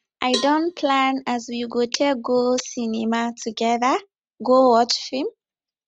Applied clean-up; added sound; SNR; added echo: neural mask model RNNoise.